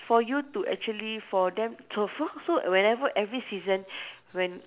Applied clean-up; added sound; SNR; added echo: none; none; none; none.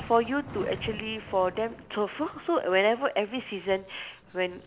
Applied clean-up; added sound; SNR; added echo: none; Thunder; 17 dB; none.